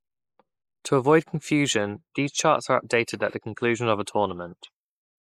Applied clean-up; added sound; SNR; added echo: neural mask model Resemble Enhance denoiser.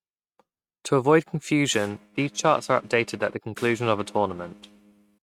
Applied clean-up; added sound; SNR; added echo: neural mask model RNNoise.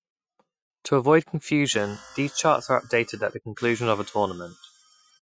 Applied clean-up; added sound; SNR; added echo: classical method Wiener filter.